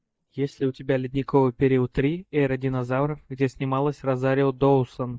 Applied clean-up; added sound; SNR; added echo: neural mask model DeepFilterNet 3.